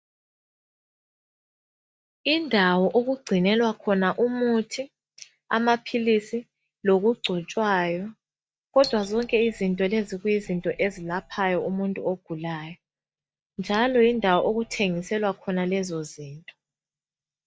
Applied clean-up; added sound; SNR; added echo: neural mask model DeepFilterNet 3.